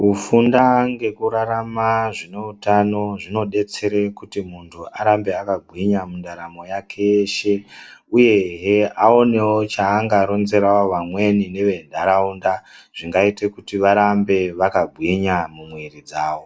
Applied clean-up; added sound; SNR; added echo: none; none; none; none.